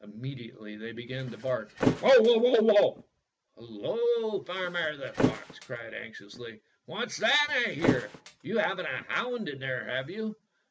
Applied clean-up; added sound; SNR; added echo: none; Thump, thud; 5 dB; none.